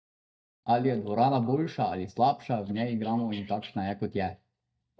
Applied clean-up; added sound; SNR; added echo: neural mask model DeepFilterNet 3.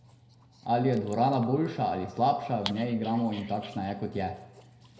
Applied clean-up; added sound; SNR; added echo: none; Dog; 19 dB; reverberation time 0.8 s.